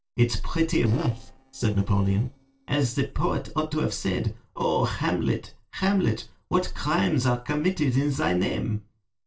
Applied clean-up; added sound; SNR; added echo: neural separator model SepFormer DNS4.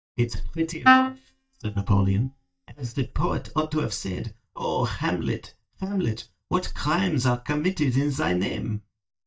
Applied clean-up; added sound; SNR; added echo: neural mask model DeepFilterNet 3.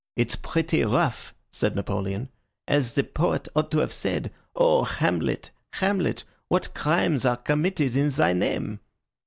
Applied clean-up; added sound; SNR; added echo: none; none; none; none.